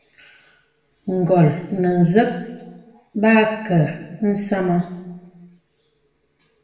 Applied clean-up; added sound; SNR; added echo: none; none; none; reverberation time 1.1 s.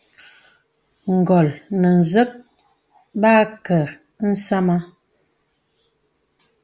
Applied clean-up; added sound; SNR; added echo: none; none; none; none.